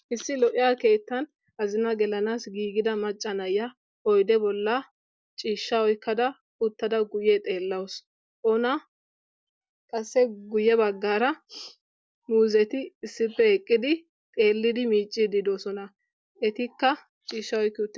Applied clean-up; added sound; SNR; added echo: none; none; none; none.